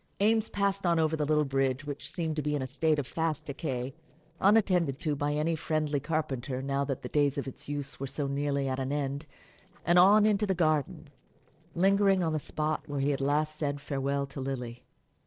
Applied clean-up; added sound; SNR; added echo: neural separator model SepFormer DNS4.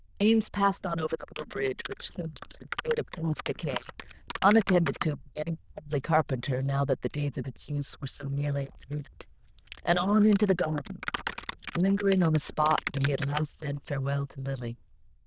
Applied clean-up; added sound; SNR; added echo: neural diffusion model UNIVERSE++.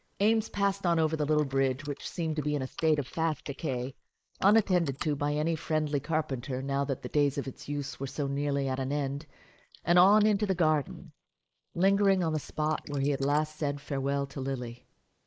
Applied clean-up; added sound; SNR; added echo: neural mask model Resemble Enhance denoiser.